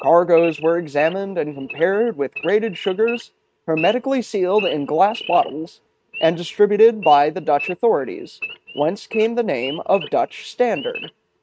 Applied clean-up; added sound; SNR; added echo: neural mask model RNNoise.